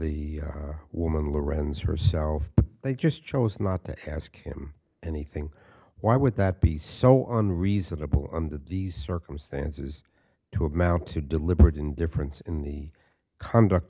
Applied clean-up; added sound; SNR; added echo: none; none; none; none.